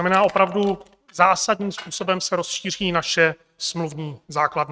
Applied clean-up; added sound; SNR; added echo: neural mask model RNNoise.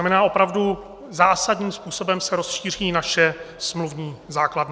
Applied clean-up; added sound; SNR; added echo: none; none; none; none.